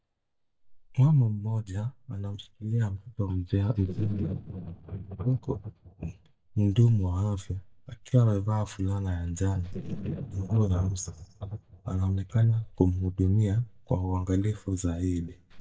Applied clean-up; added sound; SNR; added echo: neural mask model DeepFilterNet 3.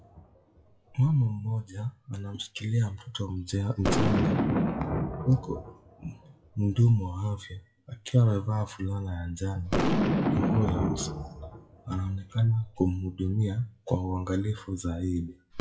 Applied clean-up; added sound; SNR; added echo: classical method WPE with log-MMSE.